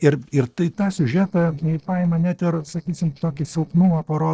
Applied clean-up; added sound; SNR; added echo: neural separator model SepFormer DNS4.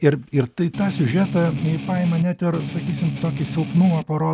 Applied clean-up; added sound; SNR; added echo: none; Strum; 8 dB; none.